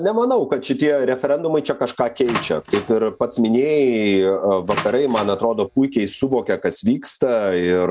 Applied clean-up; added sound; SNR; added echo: none; Door; 14 dB; none.